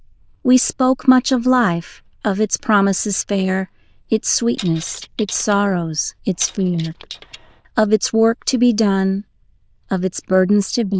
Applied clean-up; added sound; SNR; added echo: neural diffusion model UNIVERSE++.